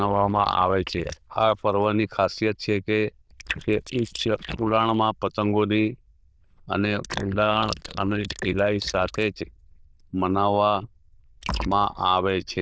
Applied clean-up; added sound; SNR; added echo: neural diffusion model UNIVERSE++.